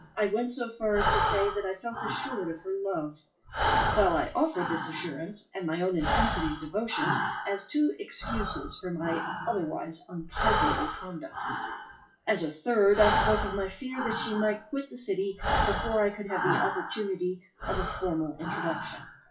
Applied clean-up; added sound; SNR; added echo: classical method WPE with log-MMSE.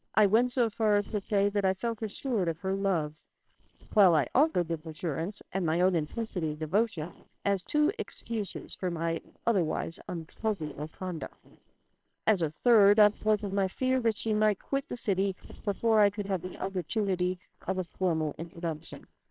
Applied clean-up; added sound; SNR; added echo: neural separator model SepFormer WHAMR!.